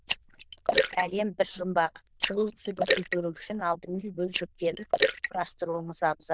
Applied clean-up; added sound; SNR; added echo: neural diffusion model UNIVERSE++.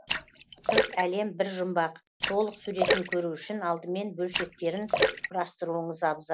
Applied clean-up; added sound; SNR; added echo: none; Splash, splatter; 1 dB; none.